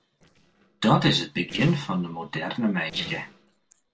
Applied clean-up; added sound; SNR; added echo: neural separator model SepFormer DNS4.